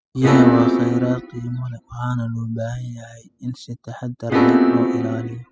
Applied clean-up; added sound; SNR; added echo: classical method spectral subtraction.